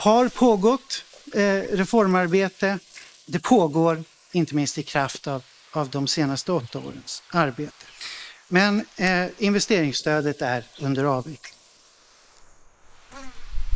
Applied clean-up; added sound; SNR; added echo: neural mask model Resemble Enhance denoiser.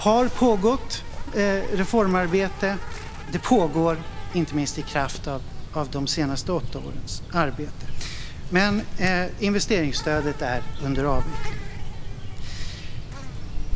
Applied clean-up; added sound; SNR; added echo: none; Insect; 3 dB; none.